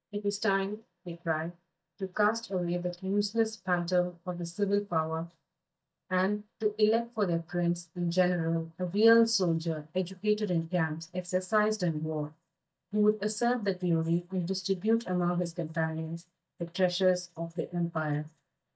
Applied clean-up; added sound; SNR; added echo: neural mask model DeepFilterNet 3.